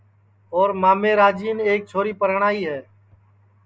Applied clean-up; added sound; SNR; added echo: none; none; none; none.